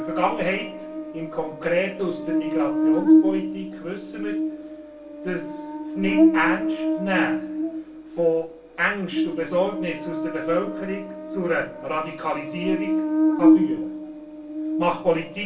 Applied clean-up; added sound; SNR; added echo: none; Buzz; -3 dB; reverberation time 0.2 s.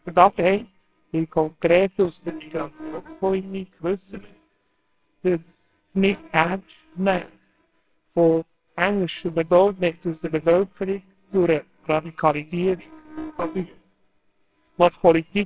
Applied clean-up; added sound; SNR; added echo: neural separator model SepFormer WHAMR!.